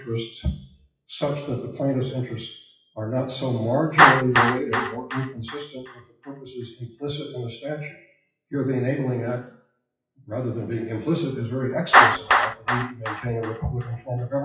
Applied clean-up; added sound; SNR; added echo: classical method WPE with log-MMSE.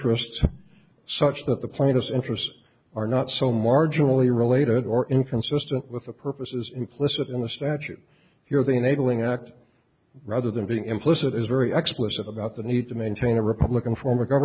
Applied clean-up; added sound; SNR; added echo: none; none; none; none.